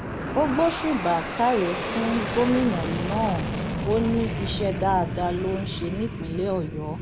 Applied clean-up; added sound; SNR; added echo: none; Fixed-wing aircraft, airplane; 4 dB; none.